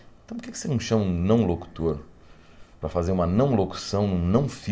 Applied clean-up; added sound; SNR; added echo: none; none; none; reverberation time 0.4 s.